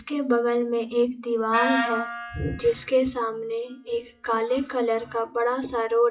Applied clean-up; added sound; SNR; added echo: classical method WPE with log-MMSE.